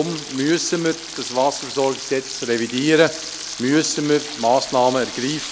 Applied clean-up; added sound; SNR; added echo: none; Frying (food); 11 dB; none.